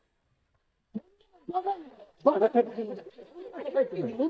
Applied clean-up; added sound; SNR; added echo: neural mask model DeepFilterNet 3.